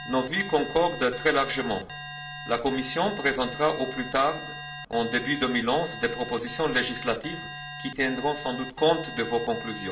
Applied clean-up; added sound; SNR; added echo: none; Alarm; 10 dB; reverberation time 0.4 s.